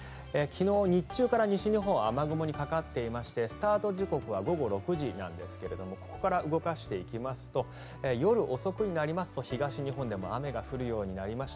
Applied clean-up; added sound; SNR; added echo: none; none; none; none.